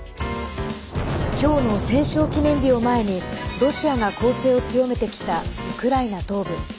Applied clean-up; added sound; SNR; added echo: none; none; none; none.